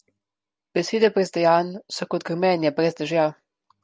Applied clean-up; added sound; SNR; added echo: none; none; none; none.